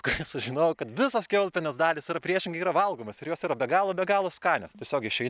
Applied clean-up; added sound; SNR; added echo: none; none; none; none.